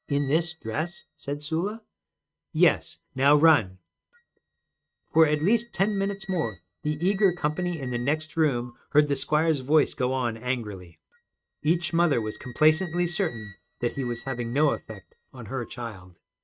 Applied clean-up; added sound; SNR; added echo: neural mask model RNNoise.